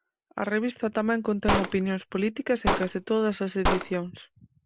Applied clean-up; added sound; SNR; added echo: none; Gunshot, gunfire; 2 dB; none.